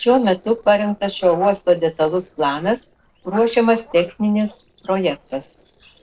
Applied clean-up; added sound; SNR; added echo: neural separator model SepFormer DNS4.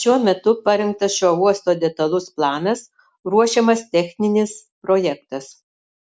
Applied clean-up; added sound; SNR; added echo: none; none; none; none.